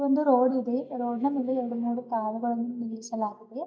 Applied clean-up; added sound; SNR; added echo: neural mask model DeepFilterNet 3.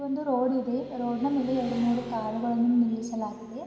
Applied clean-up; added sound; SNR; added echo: none; Motorcycle / Traffic noise, roadway noise; 16 dB; reverberation time 2.6 s.